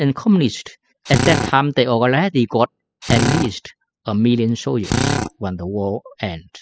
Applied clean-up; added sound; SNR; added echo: classical method spectral subtraction.